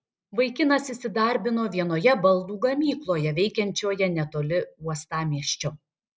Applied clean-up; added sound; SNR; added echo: none; none; none; none.